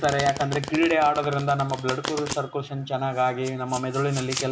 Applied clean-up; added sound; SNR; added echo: none; Domestic sounds, home sounds; 11 dB; none.